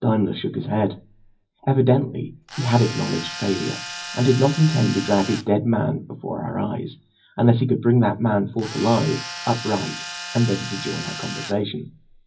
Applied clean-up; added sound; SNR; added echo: none; Tools; 11 dB; reverberation time 0.4 s.